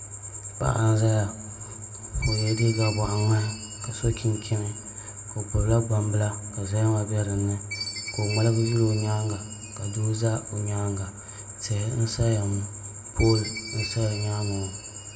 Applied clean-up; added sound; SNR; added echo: none; Chime; 16 dB; reverberation time 1.4 s.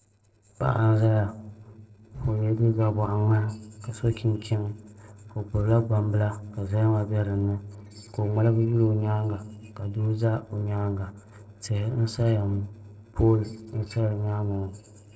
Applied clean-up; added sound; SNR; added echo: neural separator model SepFormer DNS4.